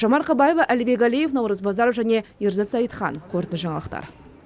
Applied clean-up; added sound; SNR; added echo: none; none; none; none.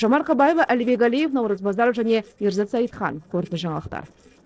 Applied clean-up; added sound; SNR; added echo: neural separator model SepFormer DNS4.